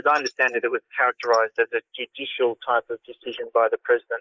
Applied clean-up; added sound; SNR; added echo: neural mask model Resemble Enhance denoiser.